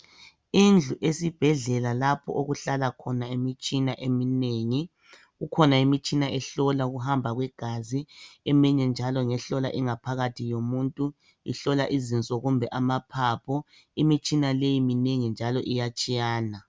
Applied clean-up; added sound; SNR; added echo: none; none; none; none.